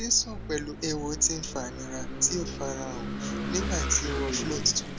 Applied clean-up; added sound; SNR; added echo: none; Engine / Vehicle; 4 dB; none.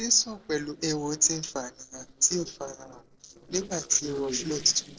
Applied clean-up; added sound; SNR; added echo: neural separator model SepFormer DNS4.